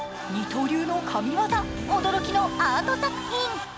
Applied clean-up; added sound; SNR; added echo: none; Bowed string instrument; 9 dB; none.